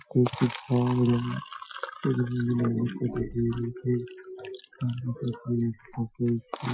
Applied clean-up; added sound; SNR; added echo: classical method Wiener filter.